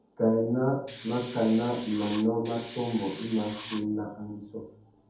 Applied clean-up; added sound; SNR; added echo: none; Hiss; 8 dB; reverberation time 0.7 s.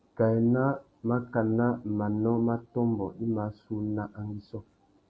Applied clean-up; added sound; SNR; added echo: none; none; none; none.